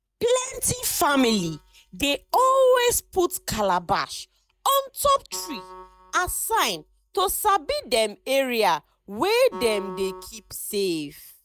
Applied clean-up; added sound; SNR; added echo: neural mask model DeepFilterNet 3.